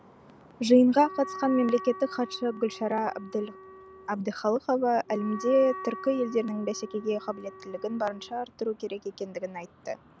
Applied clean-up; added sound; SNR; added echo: none; Wind instrument, woodwind instrument; 15 dB; none.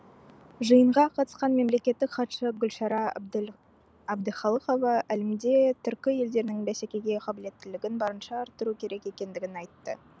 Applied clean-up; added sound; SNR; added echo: none; none; none; none.